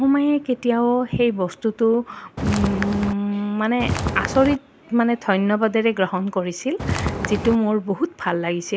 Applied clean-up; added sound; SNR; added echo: none; Walk, footsteps; 3 dB; none.